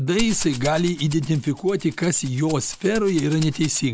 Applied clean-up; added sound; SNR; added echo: none; Rattle (instrument); 12 dB; none.